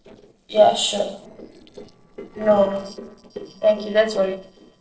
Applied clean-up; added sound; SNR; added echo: neural separator model SepFormer DNS4.